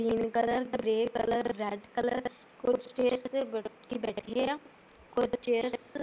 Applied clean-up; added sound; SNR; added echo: none; none; none; none.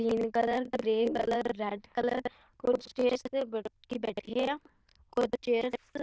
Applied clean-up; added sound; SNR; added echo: neural diffusion model UNIVERSE++.